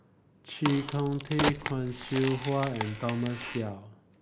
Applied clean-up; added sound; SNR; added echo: none; Crack; 4 dB; none.